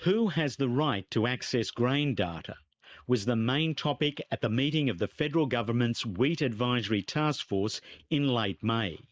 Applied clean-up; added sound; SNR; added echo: neural mask model Resemble Enhance denoiser.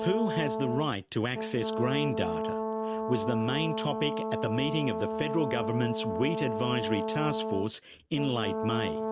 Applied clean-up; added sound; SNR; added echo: none; Brass instrument; 2 dB; none.